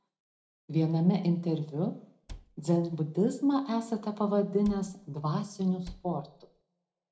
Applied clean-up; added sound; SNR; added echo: none; Cupboard open or close; 19 dB; reverberation time 0.4 s.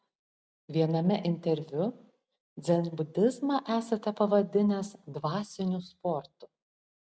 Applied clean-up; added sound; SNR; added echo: none; none; none; none.